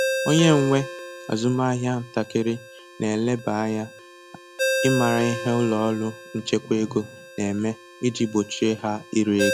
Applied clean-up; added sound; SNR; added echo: none; Ringtone; 8 dB; none.